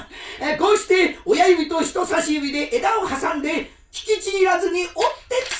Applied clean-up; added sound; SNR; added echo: none; none; none; reverberation time 0.3 s.